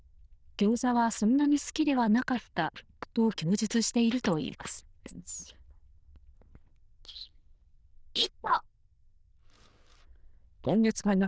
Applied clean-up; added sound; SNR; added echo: neural diffusion model UNIVERSE++.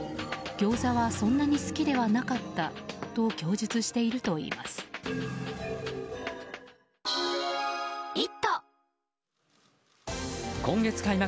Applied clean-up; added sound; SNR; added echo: none; none; none; none.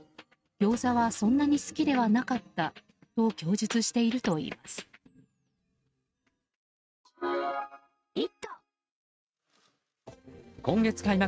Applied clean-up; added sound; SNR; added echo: neural mask model RNNoise.